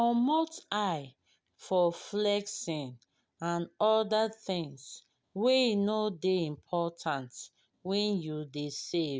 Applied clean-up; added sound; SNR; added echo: none; none; none; none.